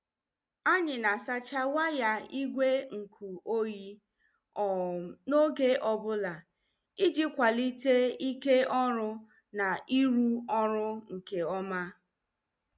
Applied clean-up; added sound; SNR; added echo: none; none; none; none.